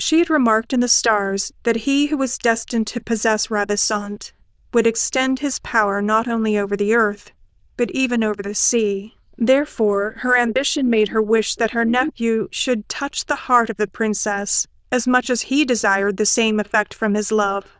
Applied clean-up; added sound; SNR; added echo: neural diffusion model UNIVERSE++.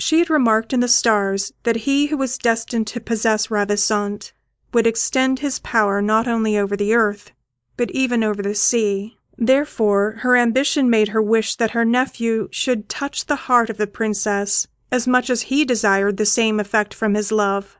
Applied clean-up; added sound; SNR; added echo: neural mask model Resemble Enhance denoiser.